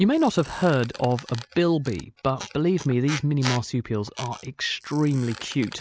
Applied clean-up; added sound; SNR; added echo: none; Squeak; 16 dB; none.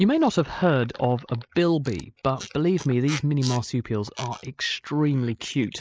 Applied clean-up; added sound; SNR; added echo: neural mask model Resemble Enhance denoiser.